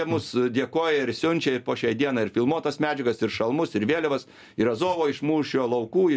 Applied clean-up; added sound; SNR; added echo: none; none; none; none.